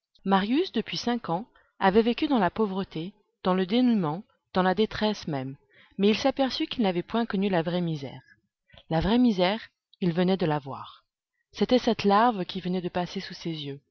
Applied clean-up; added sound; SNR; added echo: none; none; none; none.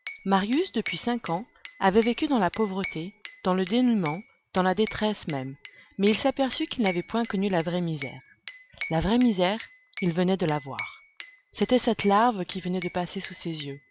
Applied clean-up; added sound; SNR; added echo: none; Glass / Bell; 14 dB; none.